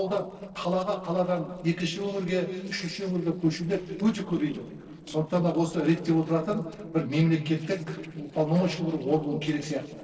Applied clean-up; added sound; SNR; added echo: neural separator model SepFormer DNS4.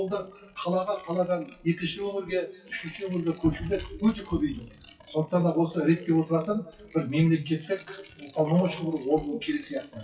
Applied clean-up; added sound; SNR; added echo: classical method WPE with log-MMSE.